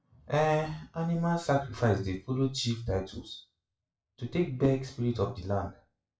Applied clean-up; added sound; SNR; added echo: classical method WPE with log-MMSE.